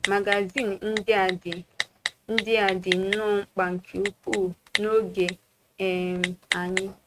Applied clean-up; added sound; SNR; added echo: neural mask model RNNoise.